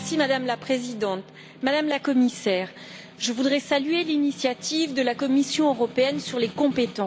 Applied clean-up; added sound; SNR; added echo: none; Snare drum + Acoustic guitar; 18 dB; none.